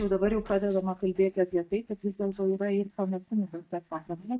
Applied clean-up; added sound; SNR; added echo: neural mask model DeepFilterNet 3.